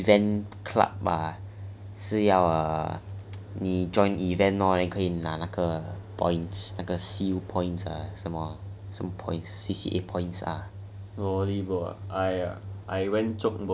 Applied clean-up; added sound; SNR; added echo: none; none; none; none.